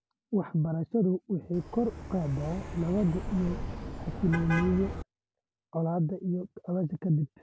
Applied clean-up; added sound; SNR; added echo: none; Car passing by; 7 dB; none.